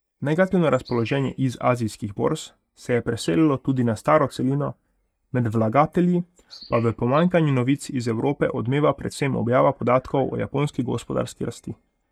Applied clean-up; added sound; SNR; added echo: neural mask model DeepFilterNet 3.